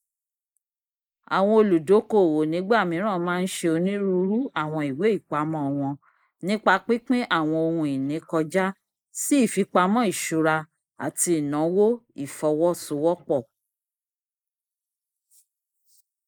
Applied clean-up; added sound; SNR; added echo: neural mask model Resemble Enhance denoiser.